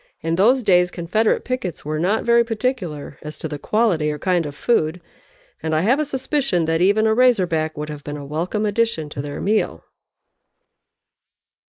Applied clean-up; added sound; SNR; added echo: neural mask model Resemble Enhance denoiser.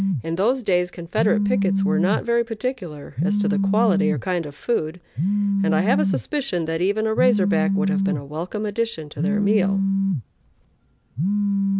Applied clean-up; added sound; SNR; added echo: none; Telephone; -2 dB; none.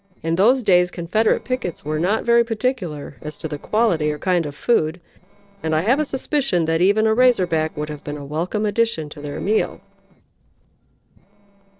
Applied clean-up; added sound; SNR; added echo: neural separator model SepFormer DNS4.